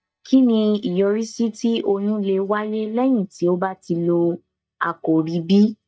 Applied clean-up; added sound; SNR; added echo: neural mask model DeepFilterNet 3.